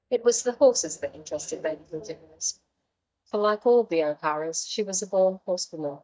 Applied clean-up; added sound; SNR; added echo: neural mask model DeepFilterNet 3.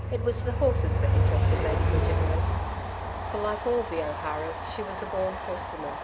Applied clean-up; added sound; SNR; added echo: none; Train; -5 dB; none.